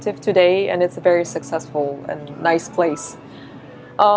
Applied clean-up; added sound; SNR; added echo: none; none; none; none.